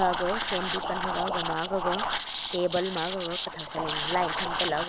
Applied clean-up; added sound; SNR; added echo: none; Liquid; -3 dB; none.